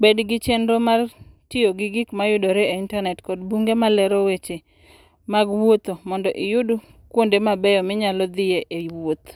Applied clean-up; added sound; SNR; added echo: none; none; none; none.